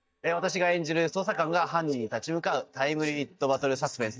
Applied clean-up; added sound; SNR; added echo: neural mask model DeepFilterNet 3.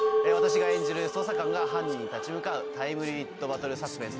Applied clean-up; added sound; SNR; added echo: none; Chink, clink; -3 dB; none.